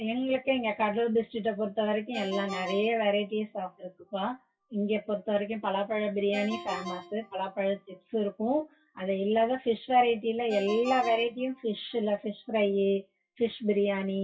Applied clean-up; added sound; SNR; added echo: classical method WPE with log-MMSE.